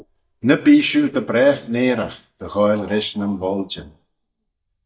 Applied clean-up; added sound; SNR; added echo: neural mask model DeepFilterNet 3.